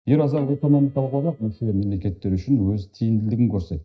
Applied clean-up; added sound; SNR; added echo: neural mask model DeepFilterNet 3.